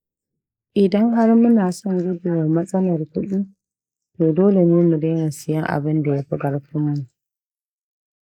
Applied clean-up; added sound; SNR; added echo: neural mask model Resemble Enhance denoiser.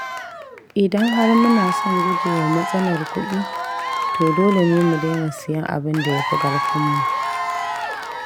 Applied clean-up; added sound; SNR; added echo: none; Applause / Crowd / Cheering; 3 dB; none.